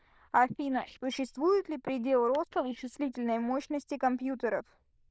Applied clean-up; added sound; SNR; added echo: neural diffusion model UNIVERSE++.